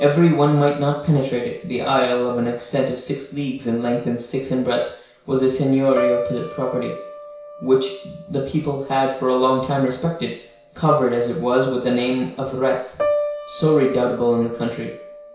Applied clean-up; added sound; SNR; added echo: none; Piano; 12 dB; reverberation time 0.6 s.